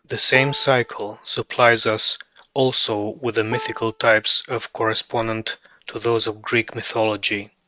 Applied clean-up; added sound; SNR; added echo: neural mask model RNNoise.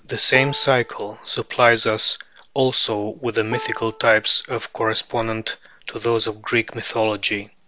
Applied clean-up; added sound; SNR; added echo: none; Bowed string instrument; 17 dB; none.